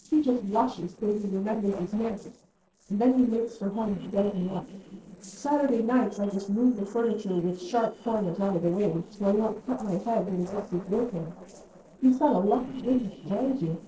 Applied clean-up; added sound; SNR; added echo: neural separator model SepFormer DNS4.